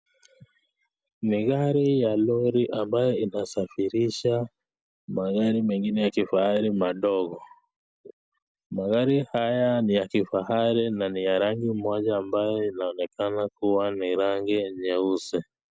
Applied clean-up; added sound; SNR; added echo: none; none; none; none.